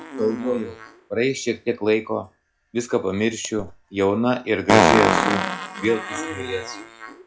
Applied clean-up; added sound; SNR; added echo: classical method log-MMSE.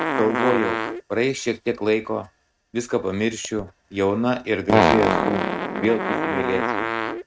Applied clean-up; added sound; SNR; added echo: neural mask model RNNoise.